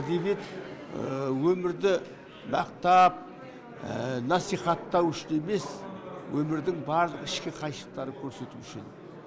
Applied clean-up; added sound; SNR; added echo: none; none; none; none.